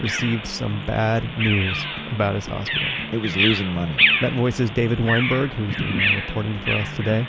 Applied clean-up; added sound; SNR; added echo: none; Bird vocalization, bird call, bird song; 2 dB; none.